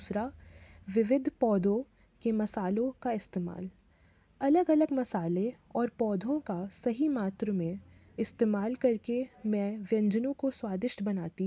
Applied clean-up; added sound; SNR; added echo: none; none; none; none.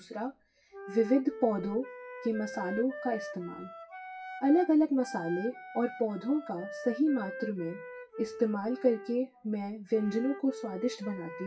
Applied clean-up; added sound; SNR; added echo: classical method WPE with log-MMSE.